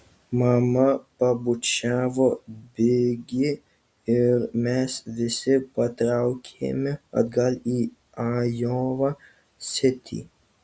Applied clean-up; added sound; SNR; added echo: none; none; none; none.